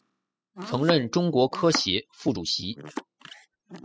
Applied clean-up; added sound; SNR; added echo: classical method spectral subtraction.